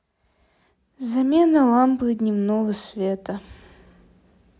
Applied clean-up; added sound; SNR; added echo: none; none; none; none.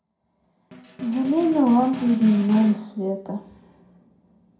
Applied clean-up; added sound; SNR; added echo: none; Snare drum; 14 dB; reverberation time 0.5 s.